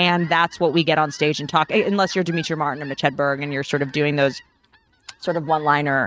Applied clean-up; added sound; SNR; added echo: neural mask model RNNoise.